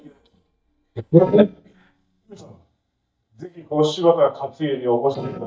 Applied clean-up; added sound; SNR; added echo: neural mask model DeepFilterNet 3.